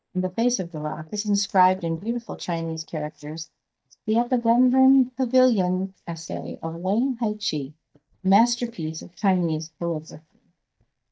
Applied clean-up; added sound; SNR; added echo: neural mask model DeepFilterNet 3.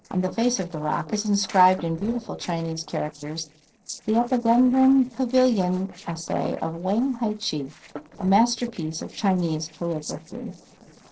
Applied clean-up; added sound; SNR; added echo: neural separator model SepFormer DNS4.